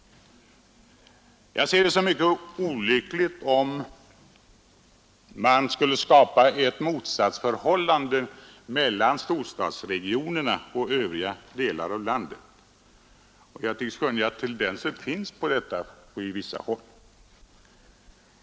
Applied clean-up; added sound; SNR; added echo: none; none; none; none.